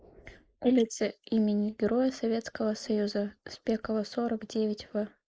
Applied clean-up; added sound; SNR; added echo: neural mask model Resemble Enhance denoiser.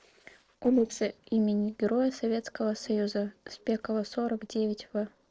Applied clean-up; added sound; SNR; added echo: neural separator model SepFormer DNS4.